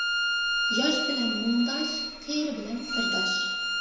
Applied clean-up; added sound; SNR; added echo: none; Bowed string instrument; -2 dB; reverberation time 0.9 s.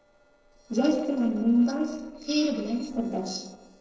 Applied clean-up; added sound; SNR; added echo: neural separator model SepFormer DNS4.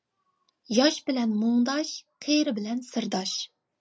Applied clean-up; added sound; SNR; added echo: none; none; none; none.